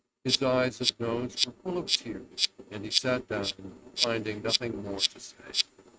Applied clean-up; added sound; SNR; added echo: neural mask model RNNoise.